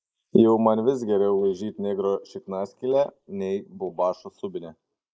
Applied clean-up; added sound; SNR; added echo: neural mask model Resemble Enhance denoiser.